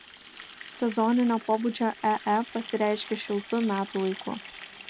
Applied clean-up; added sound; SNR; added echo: none; Water tap, faucet; 17 dB; none.